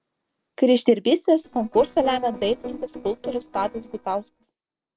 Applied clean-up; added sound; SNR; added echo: neural separator model SepFormer DNS4.